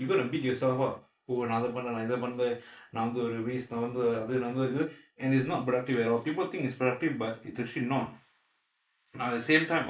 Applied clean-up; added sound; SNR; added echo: neural mask model Resemble Enhance denoiser.